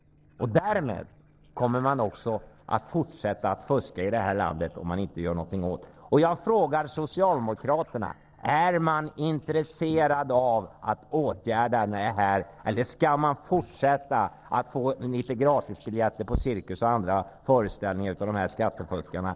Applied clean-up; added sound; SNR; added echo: neural separator model SepFormer DNS4.